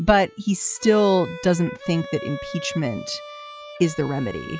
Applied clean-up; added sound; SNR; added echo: classical method log-MMSE.